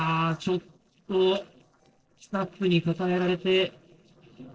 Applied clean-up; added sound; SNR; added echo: neural separator model SepFormer DNS4.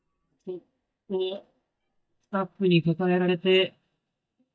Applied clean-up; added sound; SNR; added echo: neural mask model DeepFilterNet 3.